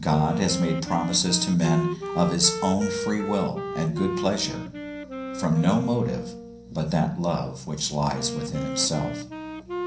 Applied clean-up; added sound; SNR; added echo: none; Wind instrument, woodwind instrument; 8 dB; reverberation time 0.6 s.